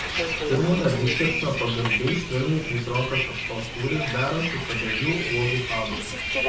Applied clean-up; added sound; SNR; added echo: none; Bus; 2 dB; reverberation time 0.5 s.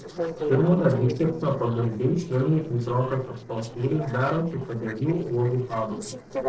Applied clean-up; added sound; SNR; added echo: neural separator model SepFormer DNS4.